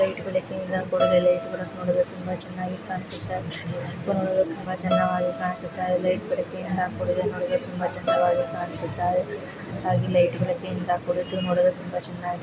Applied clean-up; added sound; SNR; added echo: none; Bowed string instrument; 9 dB; none.